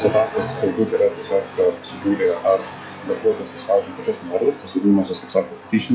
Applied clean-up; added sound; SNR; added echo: classical method log-MMSE.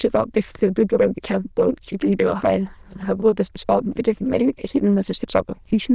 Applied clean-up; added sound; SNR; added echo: neural diffusion model UNIVERSE++.